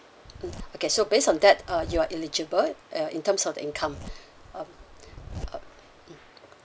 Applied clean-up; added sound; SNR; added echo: none; Zipper (clothing); 14 dB; none.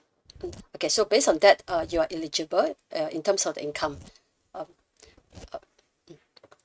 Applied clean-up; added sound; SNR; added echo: neural mask model RNNoise.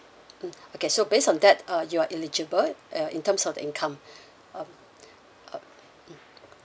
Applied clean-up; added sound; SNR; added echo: none; none; none; none.